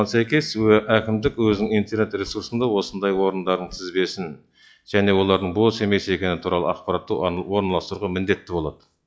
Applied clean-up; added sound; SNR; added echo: classical method log-MMSE.